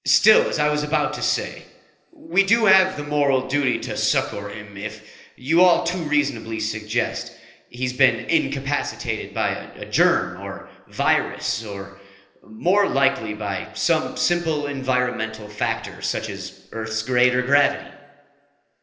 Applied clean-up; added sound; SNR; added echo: none; none; none; reverberation time 0.8 s.